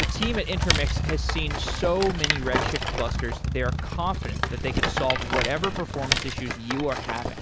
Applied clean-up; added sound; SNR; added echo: none; Motorcycle + Rattle; -2 dB; none.